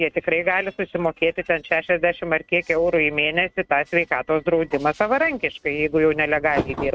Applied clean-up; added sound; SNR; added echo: neural mask model RNNoise.